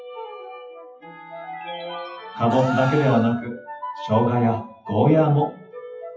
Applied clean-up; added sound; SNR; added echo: classical method WPE with log-MMSE.